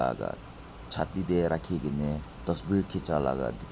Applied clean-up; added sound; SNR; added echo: none; none; none; none.